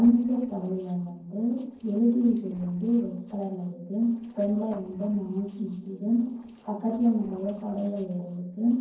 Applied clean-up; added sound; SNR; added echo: neural separator model SepFormer DNS4.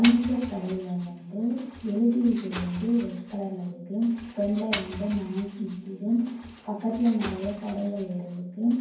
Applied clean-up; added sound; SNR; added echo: none; Engine; 12 dB; reverberation time 0.9 s.